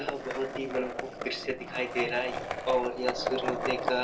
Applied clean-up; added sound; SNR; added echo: none; Skateboard; 3 dB; reverberation time 0.3 s.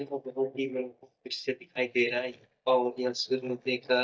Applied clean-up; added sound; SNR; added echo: neural mask model DeepFilterNet 3.